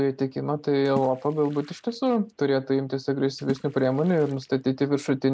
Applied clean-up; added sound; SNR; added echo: none; Water / Splash, splatter; 18 dB; none.